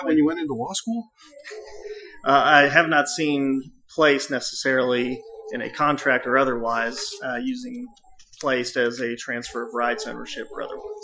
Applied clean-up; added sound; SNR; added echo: classical method Wiener filter.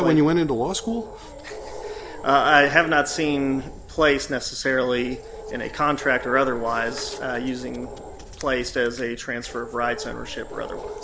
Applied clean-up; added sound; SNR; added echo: none; Animal; 15 dB; none.